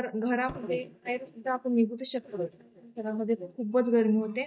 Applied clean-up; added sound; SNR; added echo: neural mask model DeepFilterNet 3.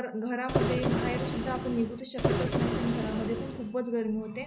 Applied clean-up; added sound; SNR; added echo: none; Printer; -2 dB; none.